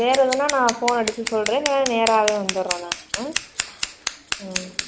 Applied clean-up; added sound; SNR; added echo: none; Scissors; 7 dB; none.